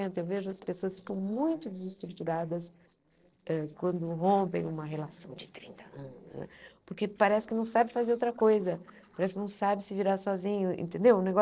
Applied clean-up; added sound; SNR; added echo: neural separator model SepFormer DNS4.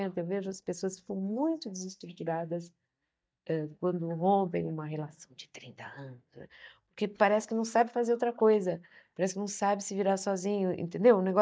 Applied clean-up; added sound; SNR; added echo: neural mask model DeepFilterNet 3.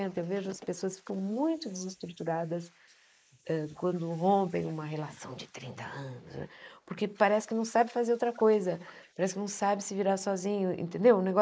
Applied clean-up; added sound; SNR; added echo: neural mask model Resemble Enhance denoiser.